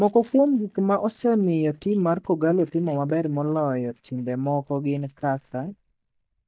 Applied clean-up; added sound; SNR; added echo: neural mask model DeepFilterNet 3.